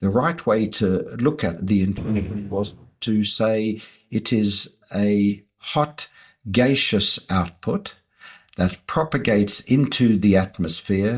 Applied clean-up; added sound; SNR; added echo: neural mask model DeepFilterNet 3.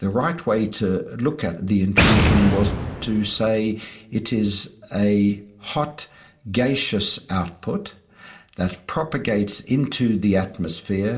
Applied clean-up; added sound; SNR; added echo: none; Boom; 1 dB; reverberation time 0.4 s.